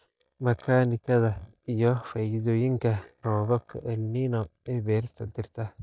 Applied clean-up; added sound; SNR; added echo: neural mask model DeepFilterNet 3.